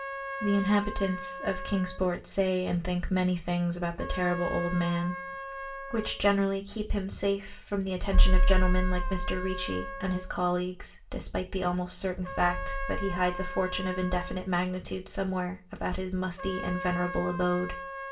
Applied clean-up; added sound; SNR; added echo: none; Trumpet; 12 dB; reverberation time 0.2 s.